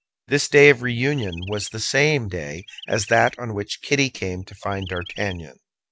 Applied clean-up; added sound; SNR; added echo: none; Chirp, tweet; 19 dB; none.